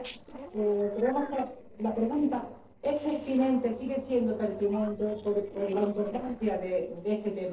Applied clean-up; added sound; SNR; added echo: neural separator model SepFormer DNS4.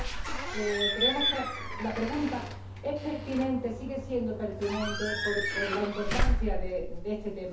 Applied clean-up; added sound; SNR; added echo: none; Squeak / Slam / Alarm / Wood; -1 dB; reverberation time 0.5 s.